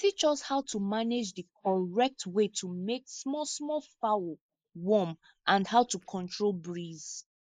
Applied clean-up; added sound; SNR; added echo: neural mask model Resemble Enhance denoiser.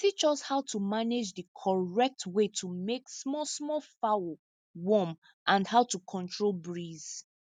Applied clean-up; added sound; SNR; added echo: none; none; none; none.